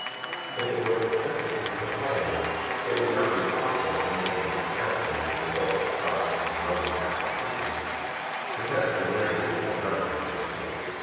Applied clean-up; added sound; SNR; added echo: none; Applause / Cheering; 1 dB; reverberation time 2.2 s.